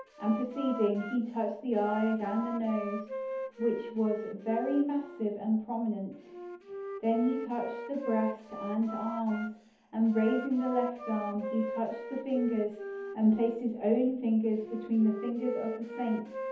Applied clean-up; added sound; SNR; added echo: none; Wind instrument, woodwind instrument; 10 dB; reverberation time 0.6 s.